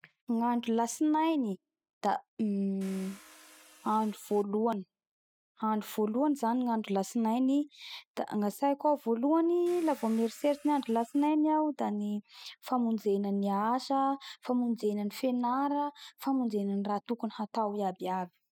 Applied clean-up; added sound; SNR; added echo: classical method spectral subtraction.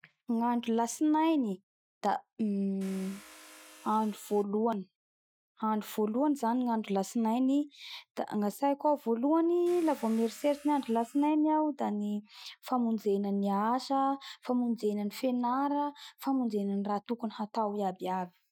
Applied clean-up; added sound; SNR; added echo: classical method Wiener filter.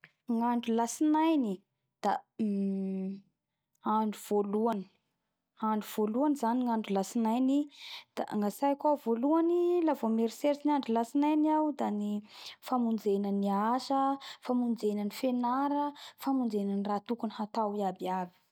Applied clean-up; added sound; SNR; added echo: none; none; none; none.